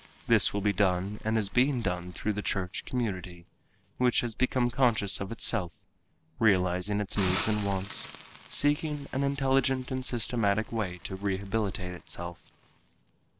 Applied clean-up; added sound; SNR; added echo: none; Hiss; 15 dB; none.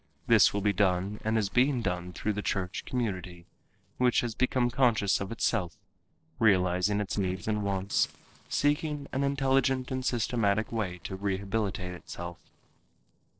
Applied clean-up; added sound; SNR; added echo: neural separator model SepFormer DNS4.